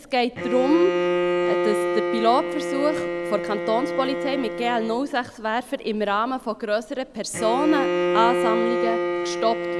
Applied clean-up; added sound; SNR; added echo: none; Bowed string instrument; 1 dB; none.